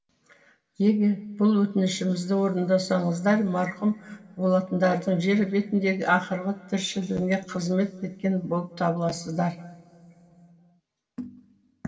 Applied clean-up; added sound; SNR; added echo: none; none; none; reverberation time 2.3 s.